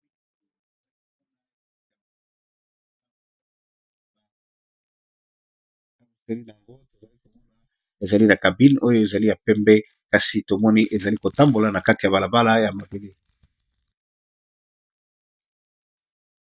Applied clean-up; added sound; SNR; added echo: neural mask model DeepFilterNet 3.